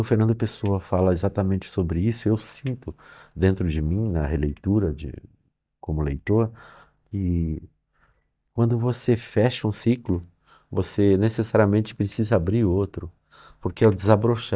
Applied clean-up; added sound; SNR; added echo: neural mask model DeepFilterNet 3.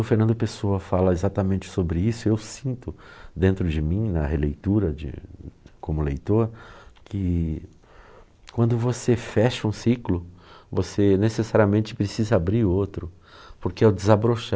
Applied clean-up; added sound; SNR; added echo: none; none; none; none.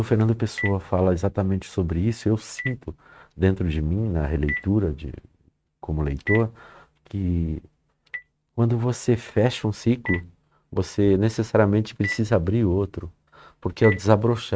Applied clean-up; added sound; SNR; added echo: neural mask model RNNoise.